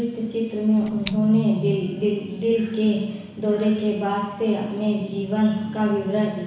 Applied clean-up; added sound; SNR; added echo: none; Scissors; 16 dB; reverberation time 1.1 s.